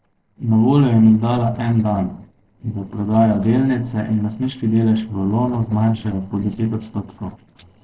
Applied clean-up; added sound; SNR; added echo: neural separator model SepFormer DNS4.